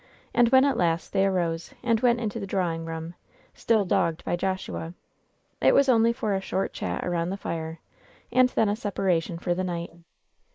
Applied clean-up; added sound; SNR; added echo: neural mask model Resemble Enhance denoiser.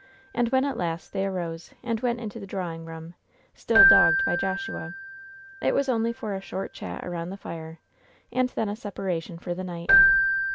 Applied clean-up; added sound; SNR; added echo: none; Keyboard (musical); -1 dB; none.